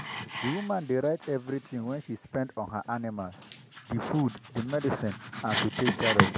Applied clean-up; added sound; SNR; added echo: none; Domestic sounds, home sounds; 2 dB; none.